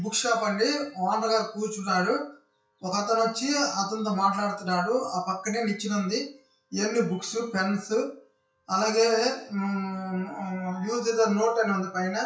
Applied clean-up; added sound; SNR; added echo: classical method WPE with log-MMSE.